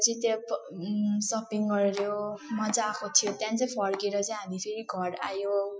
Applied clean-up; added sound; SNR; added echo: classical method Wiener filter.